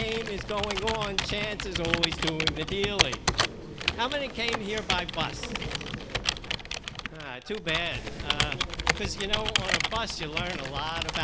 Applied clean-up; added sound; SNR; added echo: none; Computer keyboard; -2 dB; none.